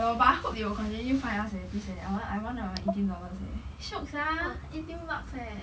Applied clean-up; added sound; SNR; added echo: none; none; none; none.